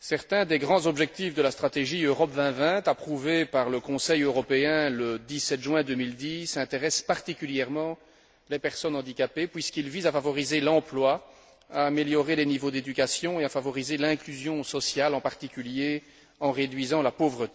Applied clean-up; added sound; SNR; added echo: none; none; none; none.